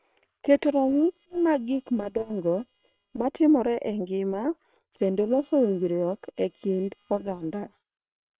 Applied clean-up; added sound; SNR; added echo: neural separator model SepFormer WHAM!.